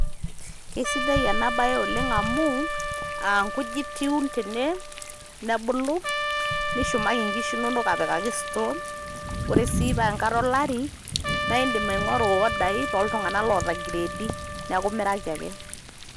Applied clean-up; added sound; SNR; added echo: none; Thunder + Trumpet; 2 dB; none.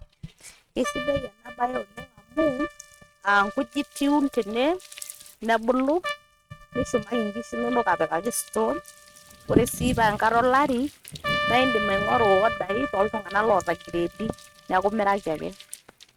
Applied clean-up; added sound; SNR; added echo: neural mask model RNNoise.